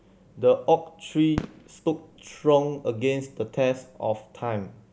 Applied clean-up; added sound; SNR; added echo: none; Fireworks; 16 dB; none.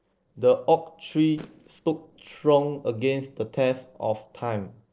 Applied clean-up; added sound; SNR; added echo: neural separator model SepFormer DNS4.